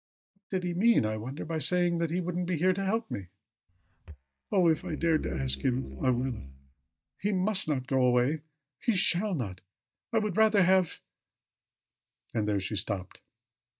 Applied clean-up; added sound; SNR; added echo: neural mask model DeepFilterNet 3.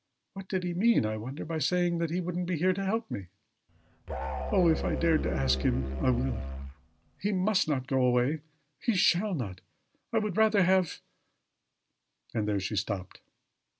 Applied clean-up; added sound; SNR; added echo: none; Musical instrument; 4 dB; none.